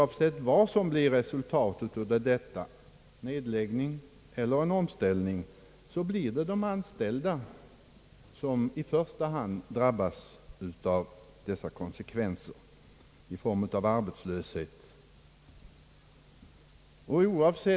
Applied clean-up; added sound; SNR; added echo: none; none; none; none.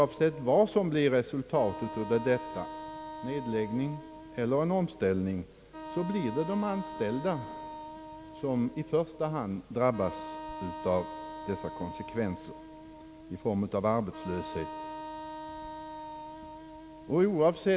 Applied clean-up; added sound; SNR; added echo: none; Wind instrument, woodwind instrument; 12 dB; none.